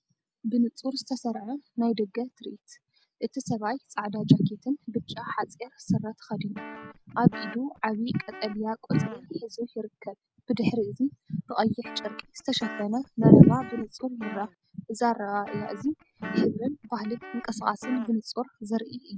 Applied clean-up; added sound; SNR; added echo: none; Guitar; 15 dB; none.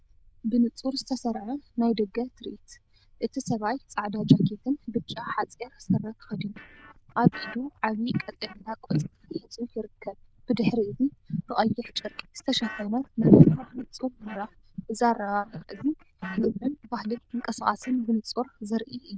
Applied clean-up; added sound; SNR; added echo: neural diffusion model UNIVERSE++.